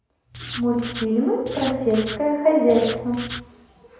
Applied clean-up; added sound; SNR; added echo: none; Writing; 10 dB; reverberation time 1.0 s.